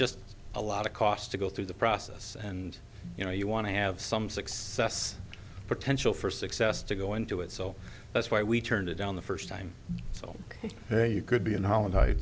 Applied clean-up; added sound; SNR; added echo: none; none; none; none.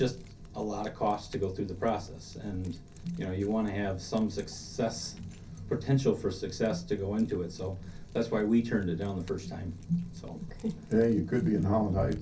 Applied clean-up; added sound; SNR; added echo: none; Keys jangling; 19 dB; reverberation time 0.3 s.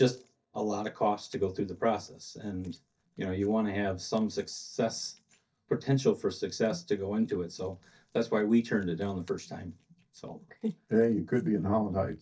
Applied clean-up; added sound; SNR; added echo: neural mask model DeepFilterNet 3.